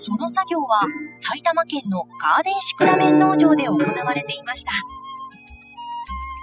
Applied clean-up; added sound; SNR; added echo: classical method spectral subtraction.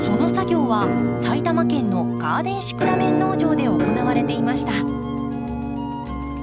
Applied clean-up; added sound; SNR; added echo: none; Musical instrument; -4 dB; none.